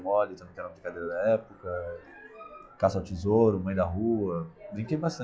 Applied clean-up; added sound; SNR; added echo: classical method log-MMSE.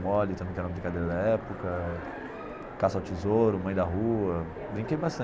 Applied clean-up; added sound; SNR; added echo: none; Train; 11 dB; none.